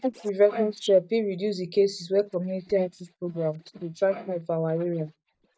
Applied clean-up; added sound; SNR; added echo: neural mask model DeepFilterNet 3.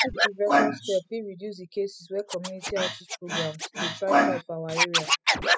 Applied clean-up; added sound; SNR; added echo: classical method spectral subtraction.